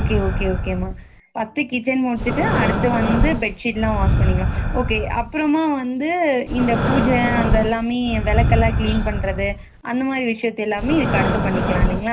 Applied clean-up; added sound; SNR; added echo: none; Breathing; 0 dB; reverberation time 0.4 s.